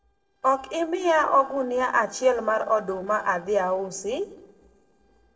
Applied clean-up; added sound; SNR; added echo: neural separator model SepFormer DNS4.